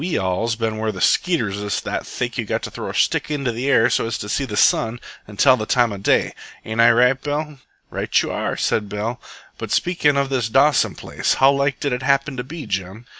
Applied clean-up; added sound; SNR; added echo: none; none; none; none.